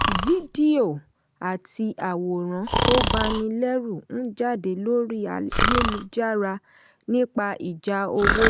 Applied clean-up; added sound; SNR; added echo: none; Breathing; 3 dB; none.